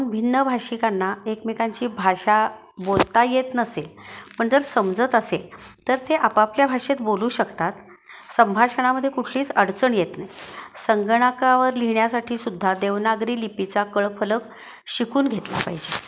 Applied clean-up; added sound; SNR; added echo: none; none; none; none.